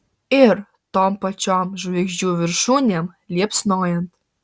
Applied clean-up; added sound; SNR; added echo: none; none; none; none.